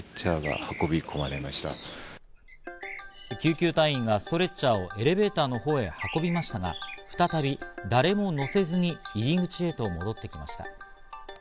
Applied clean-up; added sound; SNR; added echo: none; Bird; 16 dB; none.